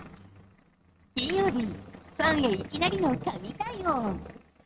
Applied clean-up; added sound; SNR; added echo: neural mask model RNNoise.